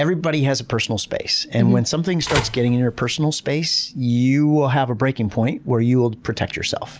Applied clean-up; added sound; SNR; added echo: none; Telephone; 9 dB; none.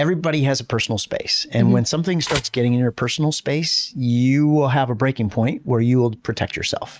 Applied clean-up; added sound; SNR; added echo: neural mask model RNNoise.